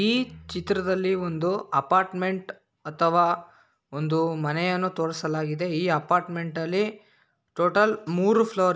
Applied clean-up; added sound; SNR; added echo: none; none; none; none.